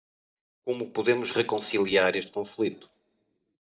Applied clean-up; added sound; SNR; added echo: neural mask model DeepFilterNet 3.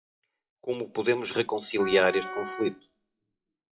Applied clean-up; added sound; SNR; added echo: classical method WPE with log-MMSE.